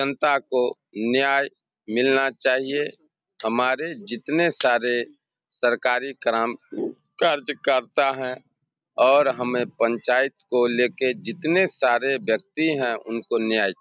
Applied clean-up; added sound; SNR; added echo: none; none; none; none.